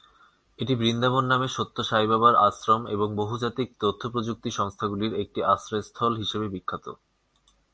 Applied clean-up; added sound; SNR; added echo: none; none; none; none.